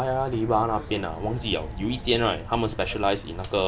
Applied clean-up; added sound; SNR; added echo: none; Burping, eructation; 17 dB; none.